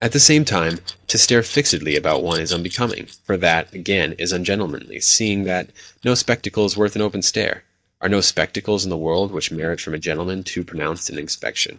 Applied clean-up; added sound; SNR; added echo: neural mask model DeepFilterNet 3.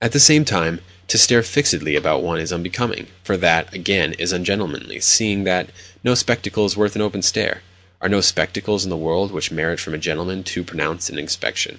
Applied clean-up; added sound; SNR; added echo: none; none; none; none.